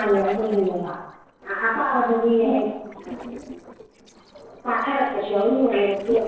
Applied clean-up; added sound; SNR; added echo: neural separator model SepFormer DNS4.